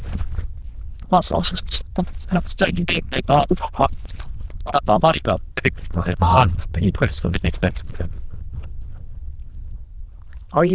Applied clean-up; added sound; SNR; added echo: neural diffusion model UNIVERSE++.